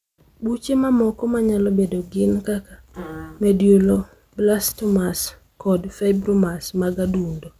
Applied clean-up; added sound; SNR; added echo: none; none; none; none.